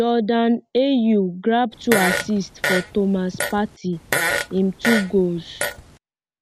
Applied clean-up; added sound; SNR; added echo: none; Fart; 5 dB; none.